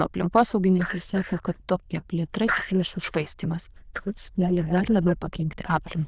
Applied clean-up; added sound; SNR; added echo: neural diffusion model UNIVERSE++.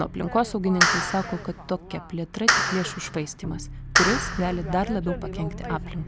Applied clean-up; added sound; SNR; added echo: none; Clapping; -1 dB; none.